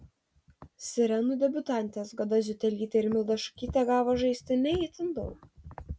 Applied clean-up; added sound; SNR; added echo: none; none; none; none.